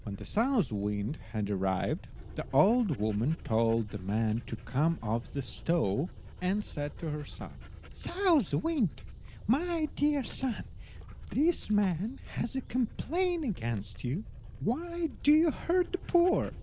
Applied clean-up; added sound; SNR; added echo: none; Dog; 14 dB; none.